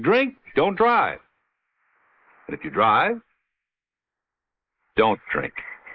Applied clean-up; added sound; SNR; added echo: neural mask model Resemble Enhance denoiser.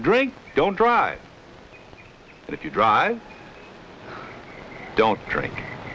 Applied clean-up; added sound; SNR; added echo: none; none; none; none.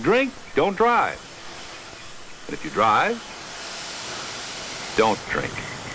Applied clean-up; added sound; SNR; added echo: none; Domestic sounds, home sounds; 12 dB; none.